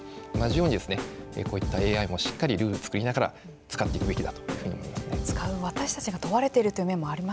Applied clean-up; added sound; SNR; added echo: none; Snare drum / Drum kit; 5 dB; none.